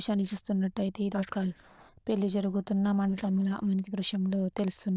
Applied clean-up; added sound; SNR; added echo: neural diffusion model UNIVERSE++.